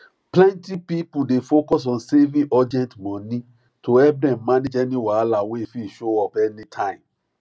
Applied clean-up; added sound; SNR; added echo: none; none; none; none.